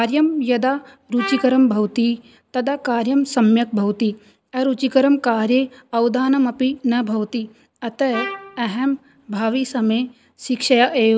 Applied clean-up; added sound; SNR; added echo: none; Trumpet; 13 dB; none.